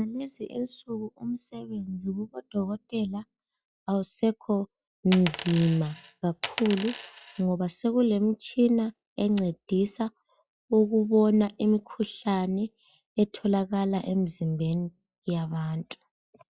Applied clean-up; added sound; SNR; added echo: classical method log-MMSE.